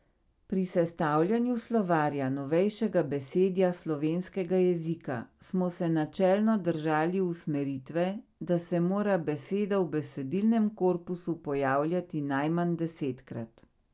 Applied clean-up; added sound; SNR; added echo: none; none; none; none.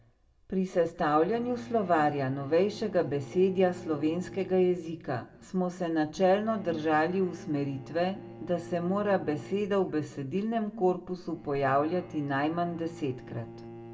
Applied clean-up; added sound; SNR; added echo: none; Bowed string instrument; 19 dB; reverberation time 0.4 s.